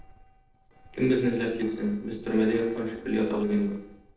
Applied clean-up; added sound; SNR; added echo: neural separator model SepFormer DNS4.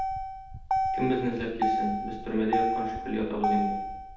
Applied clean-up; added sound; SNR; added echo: none; Motor vehicle (road); -1 dB; reverberation time 0.8 s.